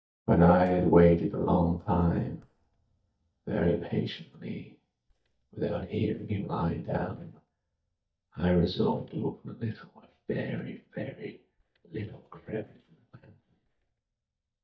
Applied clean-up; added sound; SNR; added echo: neural mask model DeepFilterNet 3.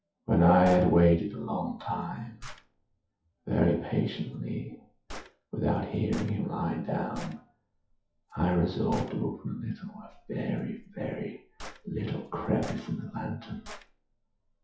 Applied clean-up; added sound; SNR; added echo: classical method WPE with log-MMSE.